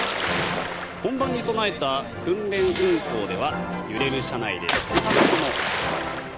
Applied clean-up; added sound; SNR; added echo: none; Splash, splatter; 2 dB; none.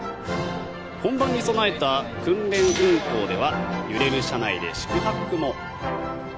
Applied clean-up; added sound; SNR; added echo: none; none; none; none.